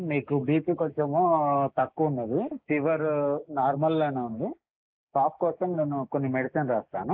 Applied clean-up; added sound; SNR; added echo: neural mask model Resemble Enhance denoiser.